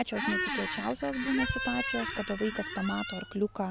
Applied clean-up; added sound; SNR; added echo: none; Squeak; 3 dB; none.